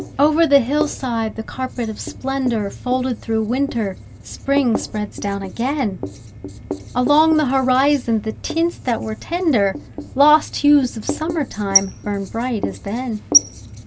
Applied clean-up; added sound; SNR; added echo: none; Writing; 9 dB; none.